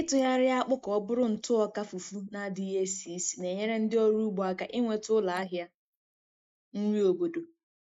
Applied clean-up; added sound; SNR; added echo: neural mask model Resemble Enhance denoiser.